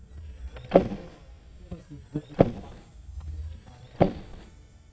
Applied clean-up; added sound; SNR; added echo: neural mask model DeepFilterNet 3.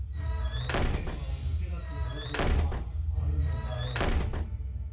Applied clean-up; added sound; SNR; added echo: none; Squeak / Slam / Wood; 3 dB; reverberation time 0.6 s.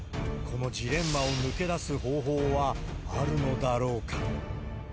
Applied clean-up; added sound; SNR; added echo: none; none; none; none.